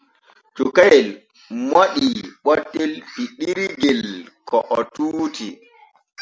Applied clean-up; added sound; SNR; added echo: none; none; none; none.